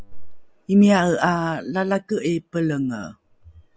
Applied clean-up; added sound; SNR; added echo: none; none; none; none.